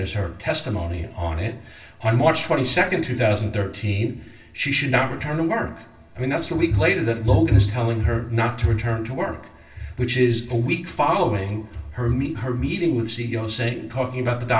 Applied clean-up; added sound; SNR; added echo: none; none; none; reverberation time 0.3 s.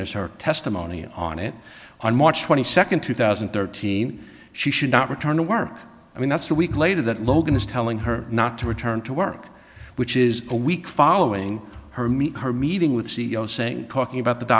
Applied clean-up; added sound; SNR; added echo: none; none; none; none.